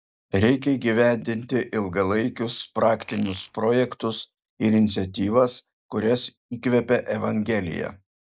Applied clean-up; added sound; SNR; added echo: neural mask model DeepFilterNet 3.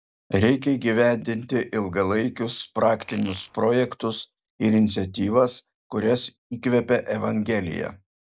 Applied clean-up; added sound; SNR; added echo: none; Fart; 18 dB; none.